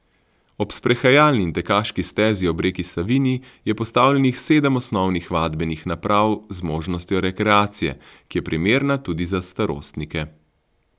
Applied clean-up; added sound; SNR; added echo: none; none; none; none.